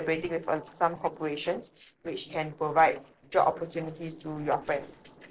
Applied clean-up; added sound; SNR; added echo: neural separator model SepFormer DNS4.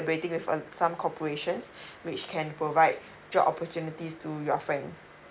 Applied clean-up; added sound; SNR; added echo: none; none; none; none.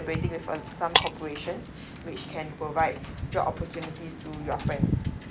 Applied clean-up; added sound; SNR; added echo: none; Shatter + Wind / Boat, Water vehicle; -1 dB; none.